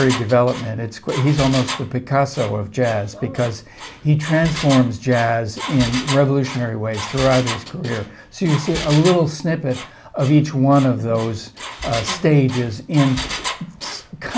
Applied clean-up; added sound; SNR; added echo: none; Engine; 12 dB; none.